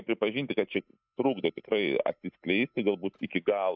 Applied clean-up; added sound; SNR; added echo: neural mask model DeepFilterNet 3.